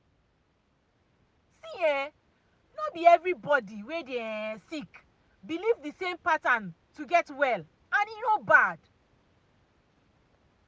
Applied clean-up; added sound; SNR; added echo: none; none; none; none.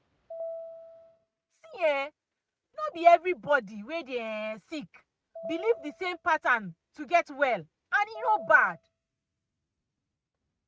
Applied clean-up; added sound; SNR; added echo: neural mask model RNNoise.